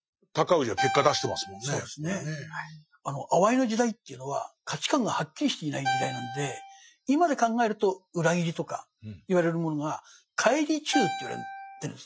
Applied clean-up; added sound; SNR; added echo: classical method Wiener filter.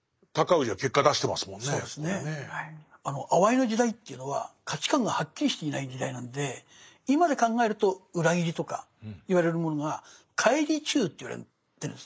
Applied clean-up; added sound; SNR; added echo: neural mask model Resemble Enhance denoiser.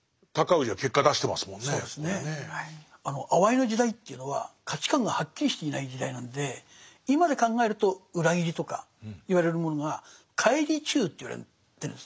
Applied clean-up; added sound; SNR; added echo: none; none; none; none.